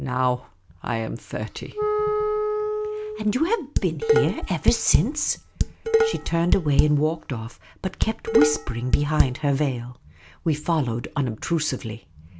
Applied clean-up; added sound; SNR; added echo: none; Wind instrument, woodwind instrument + Dishes, pots, and pans; -1 dB; none.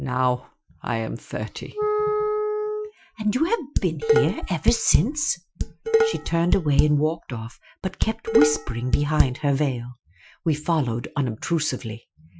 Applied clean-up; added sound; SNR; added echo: classical method Wiener filter.